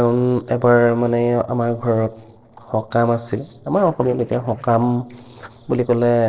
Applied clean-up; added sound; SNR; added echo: neural separator model SepFormer DNS4.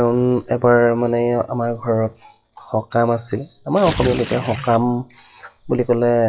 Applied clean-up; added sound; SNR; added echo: classical method WPE with log-MMSE.